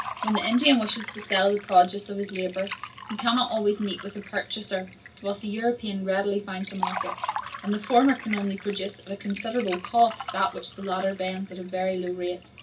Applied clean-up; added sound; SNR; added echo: none; Liquid; 11 dB; reverberation time 0.4 s.